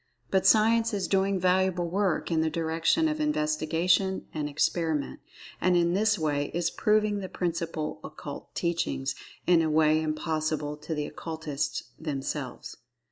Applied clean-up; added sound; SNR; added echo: neural mask model Resemble Enhance denoiser.